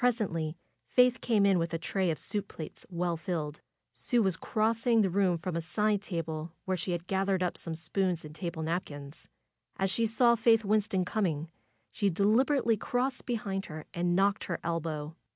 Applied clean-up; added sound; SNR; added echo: none; none; none; none.